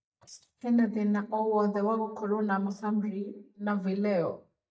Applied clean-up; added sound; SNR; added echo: neural mask model DeepFilterNet 3.